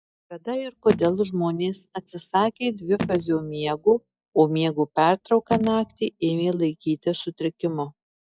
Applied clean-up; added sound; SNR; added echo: classical method log-MMSE.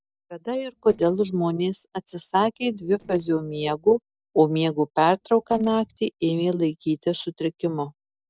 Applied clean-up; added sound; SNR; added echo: neural separator model SepFormer DNS4.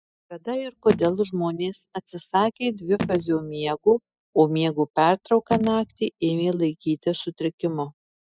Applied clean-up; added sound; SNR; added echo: classical method spectral subtraction.